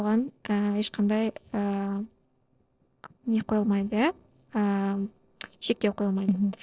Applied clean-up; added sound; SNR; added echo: neural separator model SepFormer DNS4.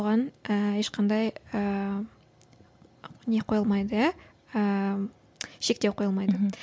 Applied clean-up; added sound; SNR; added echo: none; none; none; none.